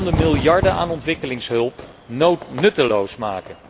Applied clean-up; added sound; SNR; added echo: none; Fire / Fireworks; 8 dB; none.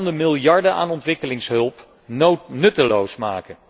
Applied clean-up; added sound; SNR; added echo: none; none; none; none.